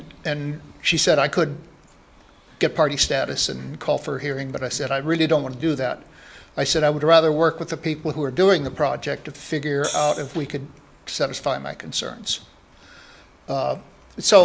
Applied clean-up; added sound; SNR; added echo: none; Hi-hat; 10 dB; none.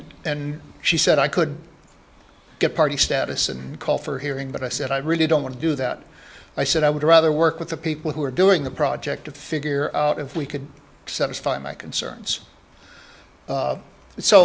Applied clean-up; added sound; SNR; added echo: none; none; none; none.